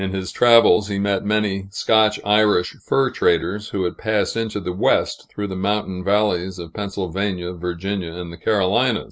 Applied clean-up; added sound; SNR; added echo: none; none; none; none.